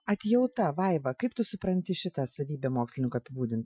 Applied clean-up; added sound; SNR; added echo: classical method Wiener filter.